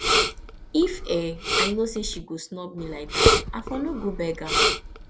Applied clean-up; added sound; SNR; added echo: none; Respiratory sounds; -4 dB; none.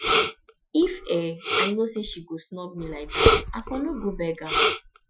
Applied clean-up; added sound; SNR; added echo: classical method Wiener filter.